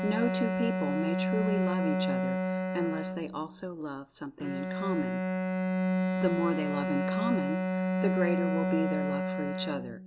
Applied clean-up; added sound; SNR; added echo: none; Bowed string instrument; -4 dB; none.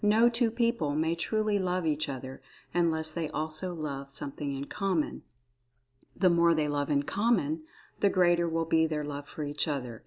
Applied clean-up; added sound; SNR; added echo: none; none; none; none.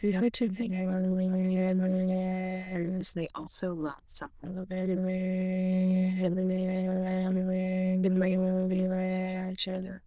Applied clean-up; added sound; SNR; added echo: neural diffusion model UNIVERSE++.